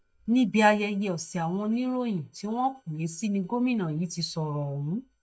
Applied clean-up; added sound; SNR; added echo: neural mask model DeepFilterNet 3.